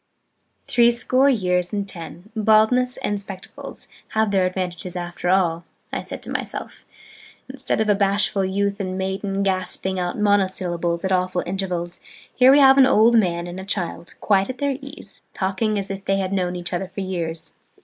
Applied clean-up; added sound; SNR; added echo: neural mask model Resemble Enhance denoiser.